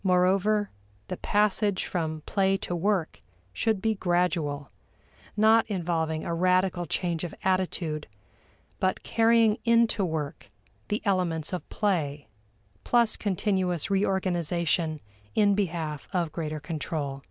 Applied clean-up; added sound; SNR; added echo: none; none; none; none.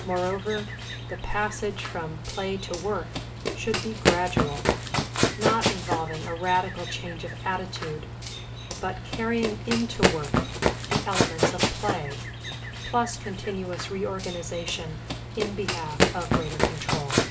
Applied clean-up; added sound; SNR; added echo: none; Run; -2 dB; reverberation time 0.4 s.